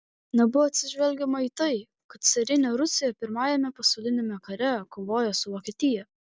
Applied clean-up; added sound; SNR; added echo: none; none; none; none.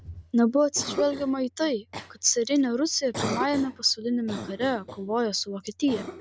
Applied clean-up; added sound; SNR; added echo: none; Cough; 11 dB; none.